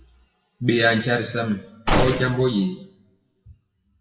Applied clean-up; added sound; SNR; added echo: classical method WPE with log-MMSE.